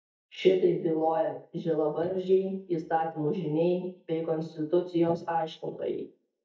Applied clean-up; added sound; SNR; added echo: neural mask model DeepFilterNet 3.